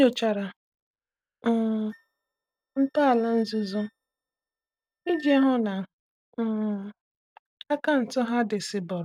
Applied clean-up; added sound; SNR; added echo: neural mask model RNNoise.